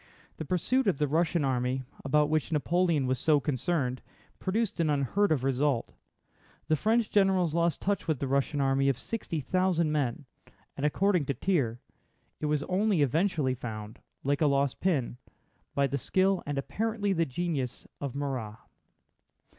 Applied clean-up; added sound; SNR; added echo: none; none; none; none.